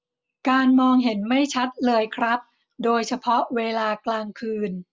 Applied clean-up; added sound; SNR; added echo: none; none; none; none.